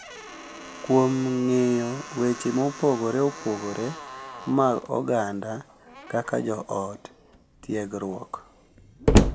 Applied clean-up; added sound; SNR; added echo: none; Slam; 4 dB; none.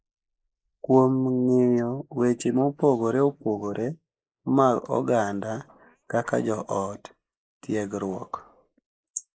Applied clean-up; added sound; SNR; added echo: neural mask model Resemble Enhance denoiser.